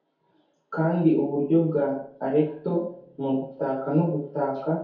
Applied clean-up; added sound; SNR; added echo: none; none; none; reverberation time 0.6 s.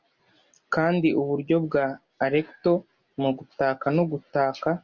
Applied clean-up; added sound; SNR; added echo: none; none; none; none.